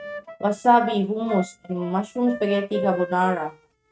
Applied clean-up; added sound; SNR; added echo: neural mask model RNNoise.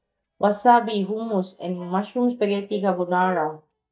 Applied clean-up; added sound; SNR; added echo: neural mask model DeepFilterNet 3.